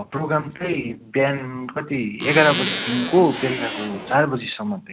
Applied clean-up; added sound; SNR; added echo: none; Zipper (clothing); 4 dB; none.